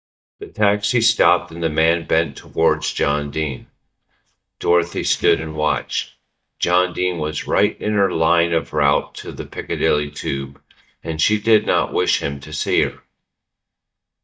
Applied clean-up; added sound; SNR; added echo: neural mask model DeepFilterNet 3.